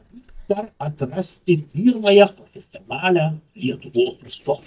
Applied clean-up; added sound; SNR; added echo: neural mask model DeepFilterNet 3.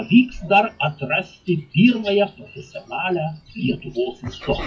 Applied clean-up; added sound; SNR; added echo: classical method WPE with log-MMSE.